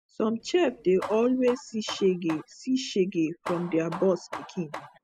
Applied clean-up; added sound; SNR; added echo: classical method spectral subtraction.